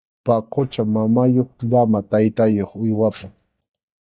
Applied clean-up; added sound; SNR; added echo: neural mask model DeepFilterNet 3.